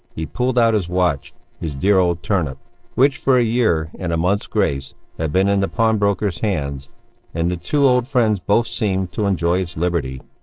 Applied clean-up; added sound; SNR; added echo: neural separator model SepFormer DNS4.